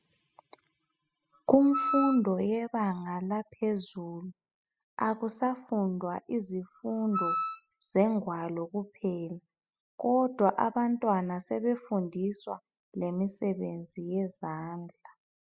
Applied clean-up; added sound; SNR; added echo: classical method spectral subtraction.